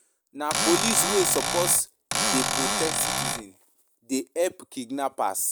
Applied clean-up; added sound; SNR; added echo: none; Cupboard open or close / Door; -1 dB; none.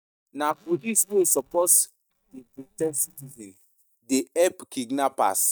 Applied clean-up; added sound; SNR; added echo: neural mask model DeepFilterNet 3.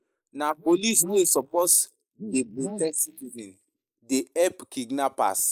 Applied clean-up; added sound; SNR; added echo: neural mask model Resemble Enhance denoiser.